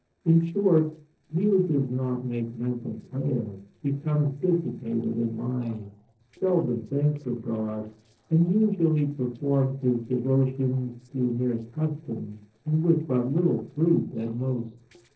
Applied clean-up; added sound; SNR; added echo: neural separator model SepFormer DNS4.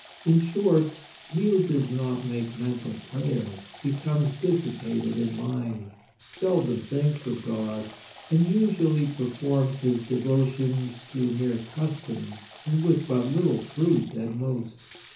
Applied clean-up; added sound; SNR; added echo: none; Water tap, faucet / Water; 16 dB; reverberation time 0.6 s.